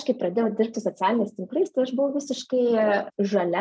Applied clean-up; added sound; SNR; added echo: none; none; none; none.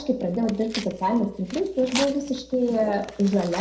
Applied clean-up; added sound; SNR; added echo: none; Tearing; 14 dB; reverberation time 0.4 s.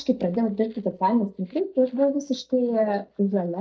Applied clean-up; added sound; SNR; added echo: neural mask model DeepFilterNet 3.